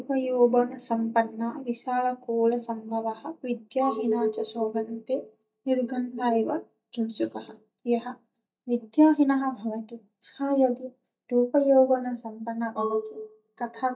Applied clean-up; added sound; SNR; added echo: neural mask model DeepFilterNet 3.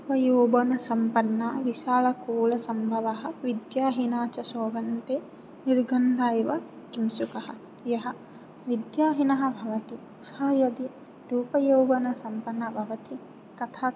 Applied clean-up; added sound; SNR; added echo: none; none; none; none.